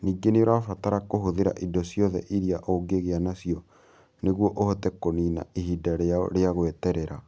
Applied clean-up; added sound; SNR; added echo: none; none; none; none.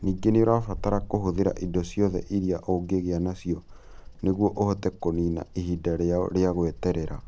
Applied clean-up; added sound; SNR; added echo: none; Bird vocalization, bird call, bird song; 13 dB; none.